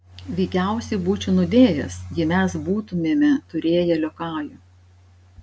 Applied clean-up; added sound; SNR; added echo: none; none; none; none.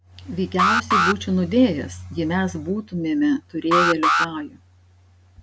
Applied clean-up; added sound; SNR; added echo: none; Alarm; 0 dB; none.